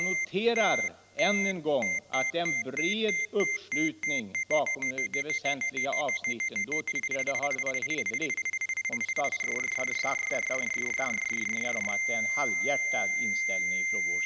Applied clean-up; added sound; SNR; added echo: none; Ringtone; -3 dB; none.